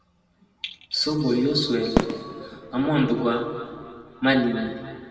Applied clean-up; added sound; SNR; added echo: none; Fireworks; 6 dB; reverberation time 2.0 s.